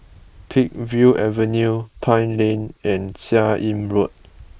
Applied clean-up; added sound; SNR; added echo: neural mask model Resemble Enhance denoiser.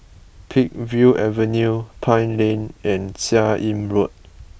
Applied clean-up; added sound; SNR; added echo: none; none; none; none.